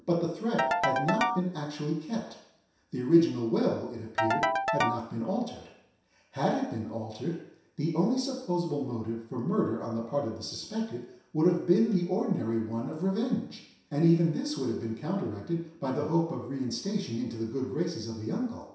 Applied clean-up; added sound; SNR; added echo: none; Ringtone / Keyboard (musical); 1 dB; reverberation time 0.7 s.